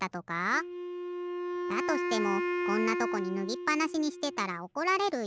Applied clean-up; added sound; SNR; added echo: none; Wind instrument, woodwind instrument; 2 dB; none.